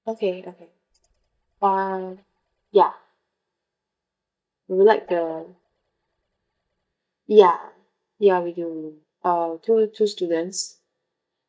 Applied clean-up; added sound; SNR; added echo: neural mask model DeepFilterNet 3.